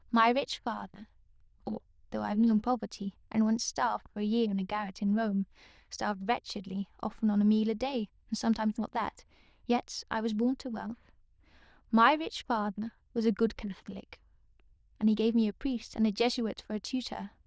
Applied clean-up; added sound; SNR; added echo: neural diffusion model UNIVERSE++.